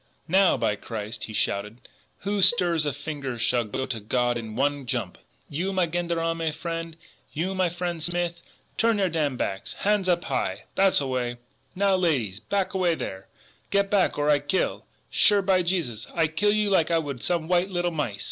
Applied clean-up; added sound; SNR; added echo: none; Cowbell; 19 dB; none.